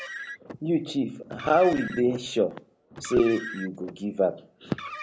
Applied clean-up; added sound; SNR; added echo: none; Car; 14 dB; none.